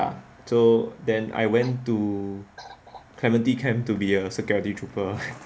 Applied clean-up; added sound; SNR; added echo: none; none; none; none.